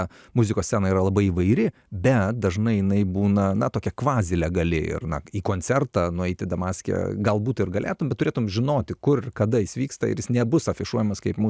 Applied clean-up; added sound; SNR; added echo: none; none; none; none.